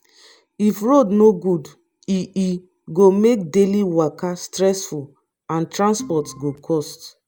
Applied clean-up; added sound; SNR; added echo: none; Organ; 19 dB; none.